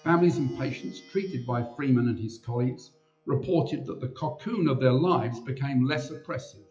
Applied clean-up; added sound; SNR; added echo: classical method WPE with log-MMSE.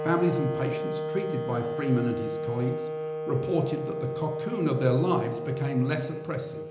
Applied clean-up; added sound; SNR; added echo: none; Wind instrument, woodwind instrument; 4 dB; reverberation time 0.9 s.